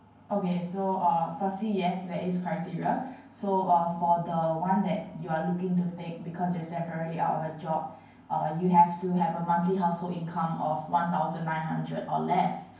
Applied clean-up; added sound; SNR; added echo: none; none; none; reverberation time 0.9 s.